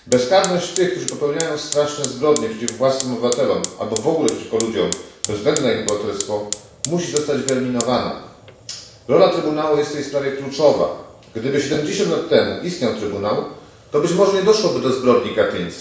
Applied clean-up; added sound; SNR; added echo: none; Fire; 14 dB; reverberation time 0.7 s.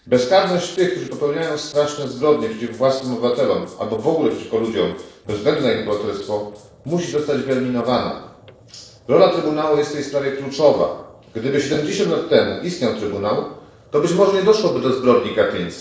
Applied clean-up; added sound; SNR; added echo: neural separator model SepFormer DNS4.